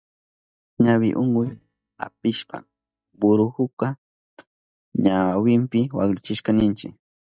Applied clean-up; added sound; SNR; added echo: neural mask model DeepFilterNet 3.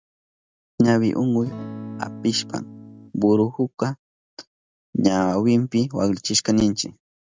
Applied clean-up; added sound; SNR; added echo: none; Acoustic guitar / Strum; 14 dB; none.